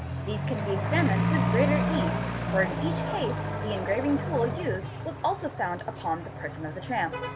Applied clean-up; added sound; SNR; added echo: none; Accelerating, revving, vroom / Truck; -1 dB; none.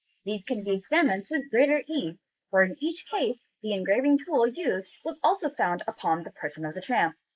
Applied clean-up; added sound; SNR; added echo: neural mask model Resemble Enhance denoiser.